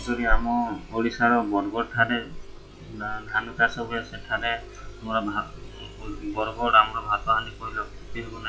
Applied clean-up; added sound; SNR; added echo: classical method log-MMSE.